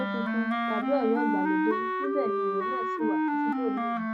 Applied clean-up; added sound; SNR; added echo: none; Wind instrument, woodwind instrument; -5 dB; none.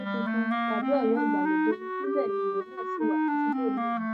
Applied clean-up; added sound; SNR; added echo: neural mask model RNNoise.